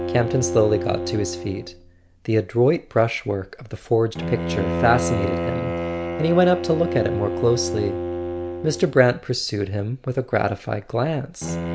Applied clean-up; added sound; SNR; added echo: none; Bowed string instrument; 6 dB; none.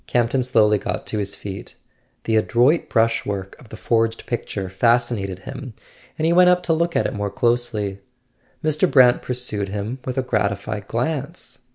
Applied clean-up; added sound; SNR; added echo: none; none; none; none.